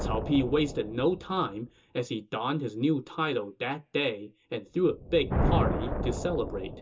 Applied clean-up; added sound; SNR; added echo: none; Thunder; 4 dB; reverberation time 0.2 s.